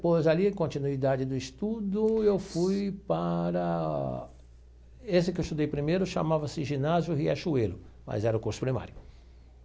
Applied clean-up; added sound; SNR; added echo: none; none; none; none.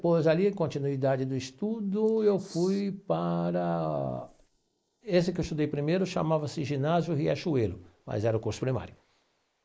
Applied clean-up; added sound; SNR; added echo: neural mask model Resemble Enhance denoiser.